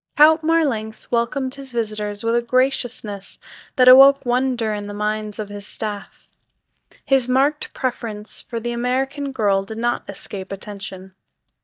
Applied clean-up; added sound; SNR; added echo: neural mask model DeepFilterNet 3.